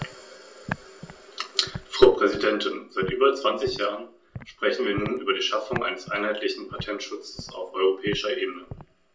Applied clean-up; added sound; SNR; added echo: none; Walk, footsteps; 14 dB; reverberation time 0.3 s.